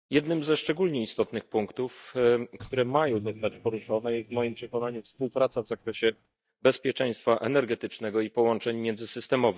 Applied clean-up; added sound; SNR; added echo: neural mask model DeepFilterNet 3.